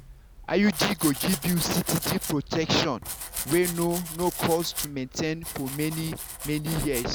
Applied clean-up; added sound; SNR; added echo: none; Domestic sounds, home sounds; 9 dB; none.